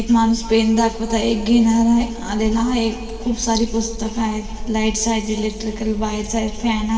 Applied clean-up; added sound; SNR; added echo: none; none; none; reverberation time 2.7 s.